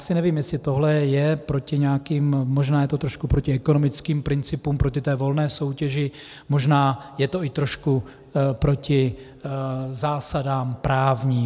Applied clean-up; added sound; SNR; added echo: none; none; none; none.